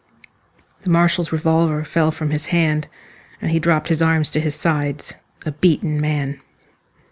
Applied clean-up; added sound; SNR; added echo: none; none; none; none.